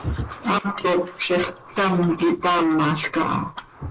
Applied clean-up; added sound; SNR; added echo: neural mask model Resemble Enhance denoiser.